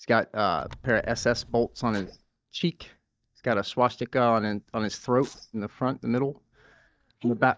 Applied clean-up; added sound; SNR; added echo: neural mask model DeepFilterNet 3.